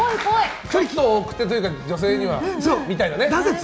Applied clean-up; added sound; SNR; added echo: none; none; none; none.